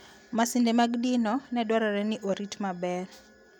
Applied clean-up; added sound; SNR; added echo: none; none; none; none.